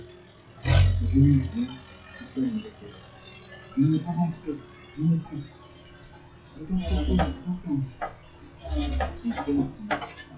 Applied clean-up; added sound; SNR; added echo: classical method WPE with log-MMSE.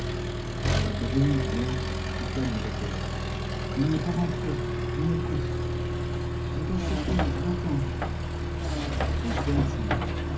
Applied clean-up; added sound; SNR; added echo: none; Accelerating, revving, vroom; -4 dB; reverberation time 0.3 s.